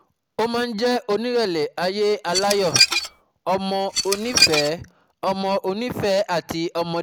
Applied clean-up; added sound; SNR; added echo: none; Dishes, pots, and pans / Glass; -2 dB; none.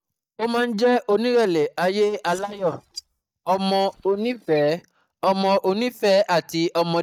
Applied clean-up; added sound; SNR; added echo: neural mask model DeepFilterNet 3.